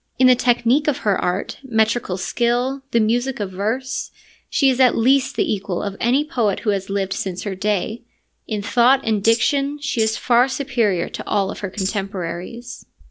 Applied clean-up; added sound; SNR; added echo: none; Tambourine; 10 dB; none.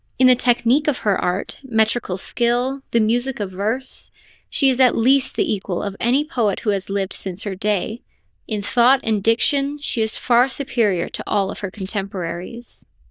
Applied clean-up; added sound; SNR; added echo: neural diffusion model UNIVERSE++.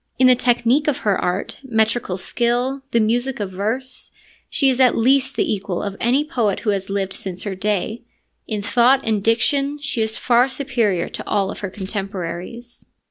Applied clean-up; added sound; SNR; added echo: neural mask model Resemble Enhance denoiser.